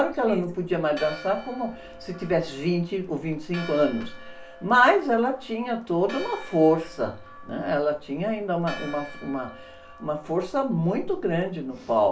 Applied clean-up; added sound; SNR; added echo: none; Church bell; 19 dB; reverberation time 0.3 s.